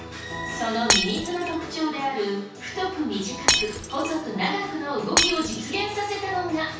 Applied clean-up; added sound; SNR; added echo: none; Shatter; -2 dB; reverberation time 0.6 s.